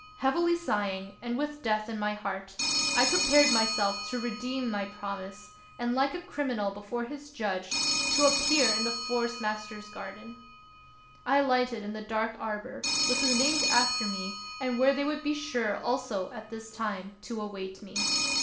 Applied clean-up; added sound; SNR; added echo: none; Telephone; 3 dB; reverberation time 0.5 s.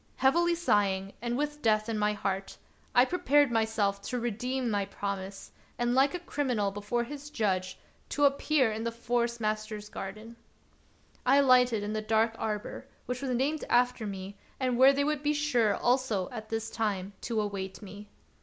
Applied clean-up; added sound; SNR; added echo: none; none; none; none.